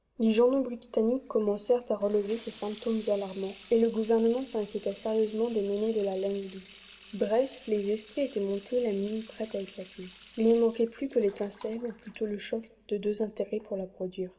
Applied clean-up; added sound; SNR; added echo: none; Sink (filling or washing) / Water tap, faucet; 15 dB; reverberation time 0.6 s.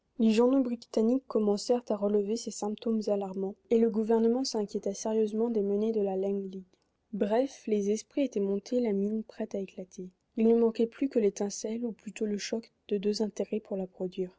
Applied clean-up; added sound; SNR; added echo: none; none; none; none.